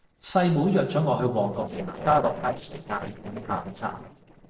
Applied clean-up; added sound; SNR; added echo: neural separator model SepFormer DNS4.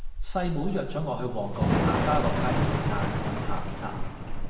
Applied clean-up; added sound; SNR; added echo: none; Thunder / Rain; -4 dB; reverberation time 2.0 s.